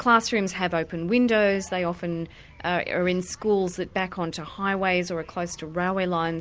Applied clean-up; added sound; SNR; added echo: none; none; none; none.